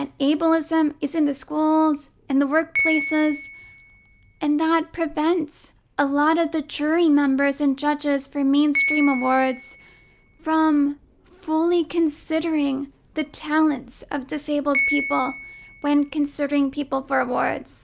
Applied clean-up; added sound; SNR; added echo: none; Piano; 11 dB; none.